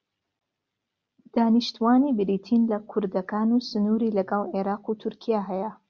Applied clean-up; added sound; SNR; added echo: none; none; none; none.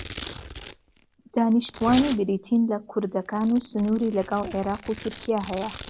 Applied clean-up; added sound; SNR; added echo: none; Domestic sounds, home sounds; 12 dB; none.